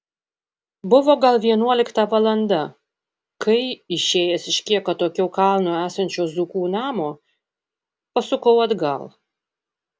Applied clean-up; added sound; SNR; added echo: none; none; none; none.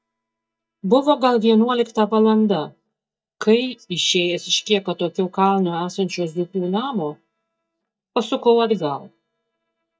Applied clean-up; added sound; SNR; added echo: neural mask model DeepFilterNet 3.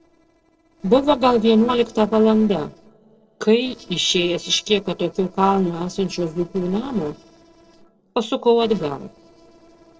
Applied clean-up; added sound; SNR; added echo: neural separator model SepFormer DNS4.